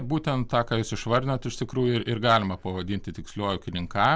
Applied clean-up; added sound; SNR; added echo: none; none; none; none.